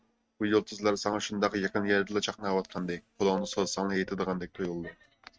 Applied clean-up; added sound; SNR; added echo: neural mask model RNNoise.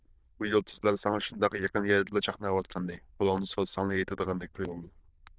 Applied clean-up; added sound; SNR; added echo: neural diffusion model UNIVERSE++.